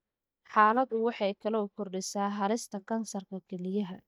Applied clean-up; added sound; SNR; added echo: neural mask model DeepFilterNet 3.